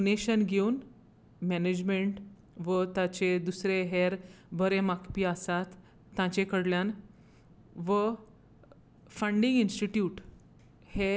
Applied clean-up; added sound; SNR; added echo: none; none; none; none.